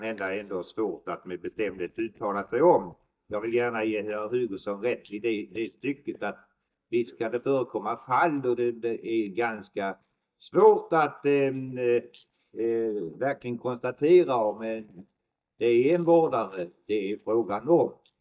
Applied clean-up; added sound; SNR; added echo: neural mask model DeepFilterNet 3.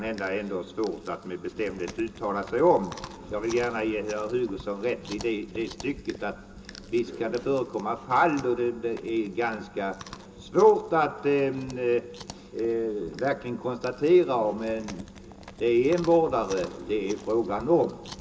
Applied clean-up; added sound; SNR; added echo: none; Chewing, mastication; 20 dB; reverberation time 0.2 s.